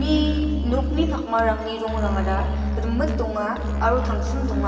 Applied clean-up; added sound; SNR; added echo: none; Musical instrument; 0 dB; reverberation time 2.5 s.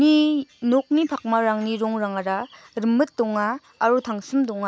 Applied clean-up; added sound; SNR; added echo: none; none; none; none.